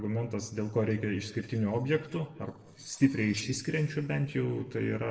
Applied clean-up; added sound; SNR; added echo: neural separator model SepFormer DNS4.